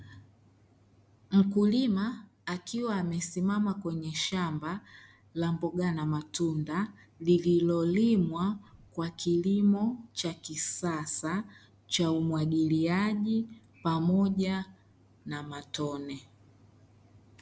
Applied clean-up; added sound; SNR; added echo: none; none; none; none.